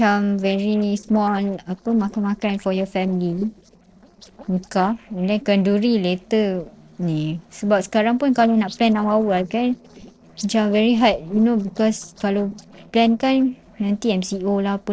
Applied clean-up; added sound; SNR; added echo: neural separator model SepFormer DNS4.